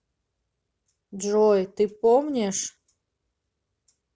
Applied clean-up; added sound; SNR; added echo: none; none; none; none.